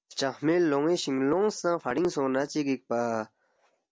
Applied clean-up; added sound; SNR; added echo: none; none; none; none.